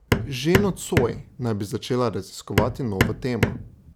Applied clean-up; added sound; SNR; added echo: none; Hammer; -1 dB; none.